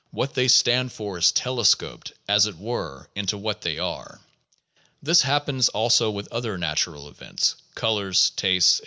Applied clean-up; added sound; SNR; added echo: none; none; none; none.